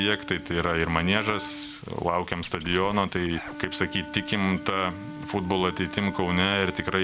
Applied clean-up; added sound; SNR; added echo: none; Wind instrument, woodwind instrument + Scratching (performance technique); 13 dB; none.